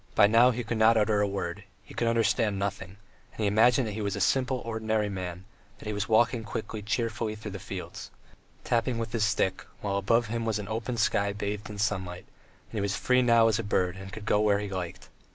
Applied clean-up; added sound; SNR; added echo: none; none; none; none.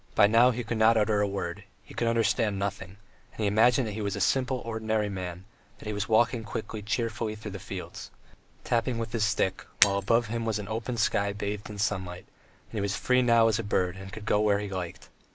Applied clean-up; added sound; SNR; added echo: neural mask model Resemble Enhance denoiser.